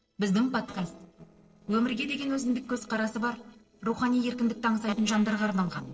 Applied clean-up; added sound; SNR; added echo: neural separator model SepFormer DNS4.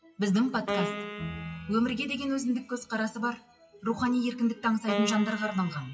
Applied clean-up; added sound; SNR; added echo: classical method WPE with log-MMSE.